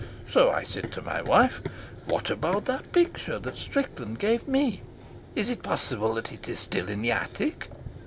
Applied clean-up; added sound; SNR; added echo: none; Run; 14 dB; none.